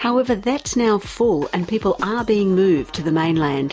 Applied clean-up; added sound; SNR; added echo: none; none; none; none.